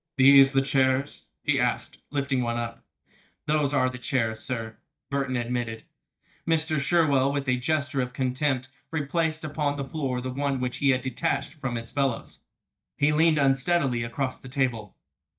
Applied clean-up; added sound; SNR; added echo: neural mask model DeepFilterNet 3.